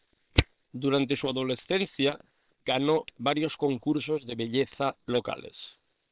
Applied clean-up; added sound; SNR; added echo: neural separator model SepFormer WHAM!.